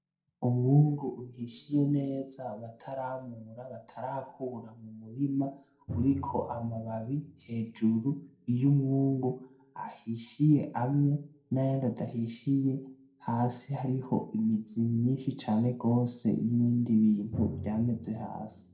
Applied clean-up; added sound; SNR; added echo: neural separator model SepFormer DNS4.